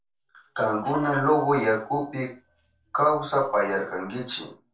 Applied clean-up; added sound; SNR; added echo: neural separator model SepFormer DNS4.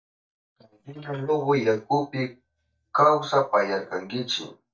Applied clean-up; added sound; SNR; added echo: neural mask model DeepFilterNet 3.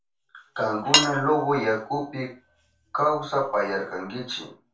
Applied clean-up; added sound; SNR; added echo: none; Cutlery, silverware / Dishes, pots, and pans; 2 dB; reverberation time 0.3 s.